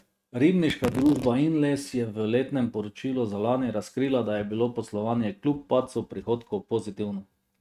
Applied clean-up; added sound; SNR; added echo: neural mask model RNNoise.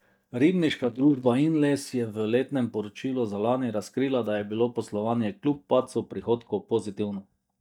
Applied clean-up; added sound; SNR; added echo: neural mask model DeepFilterNet 3.